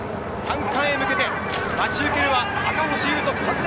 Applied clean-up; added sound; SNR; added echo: none; Crumpling, crinkling; 15 dB; none.